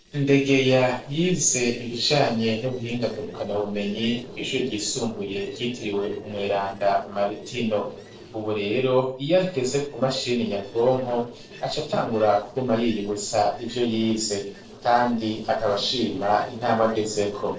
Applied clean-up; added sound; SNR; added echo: neural separator model SepFormer DNS4.